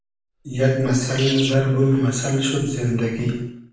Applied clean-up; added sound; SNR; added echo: none; Sneeze; 15 dB; reverberation time 0.7 s.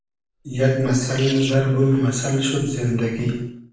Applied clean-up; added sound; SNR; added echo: neural separator model SepFormer DNS4.